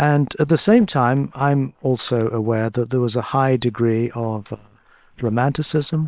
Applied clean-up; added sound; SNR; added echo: neural separator model SepFormer WHAM!.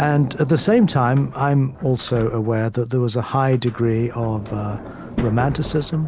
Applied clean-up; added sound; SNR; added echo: none; Sliding door; 14 dB; none.